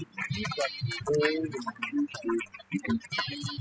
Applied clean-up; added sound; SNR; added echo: classical method spectral subtraction.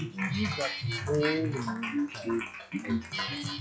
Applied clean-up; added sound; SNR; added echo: classical method log-MMSE.